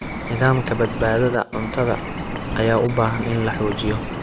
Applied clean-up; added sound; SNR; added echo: none; Bird; 6 dB; none.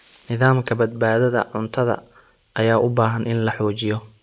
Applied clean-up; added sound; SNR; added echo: none; none; none; none.